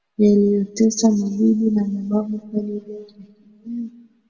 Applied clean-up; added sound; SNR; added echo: none; none; none; reverberation time 1.6 s.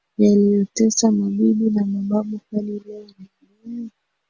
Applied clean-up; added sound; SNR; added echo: none; none; none; none.